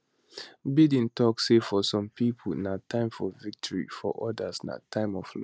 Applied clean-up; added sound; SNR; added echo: none; none; none; none.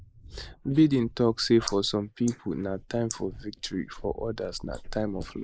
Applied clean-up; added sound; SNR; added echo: neural mask model Resemble Enhance denoiser.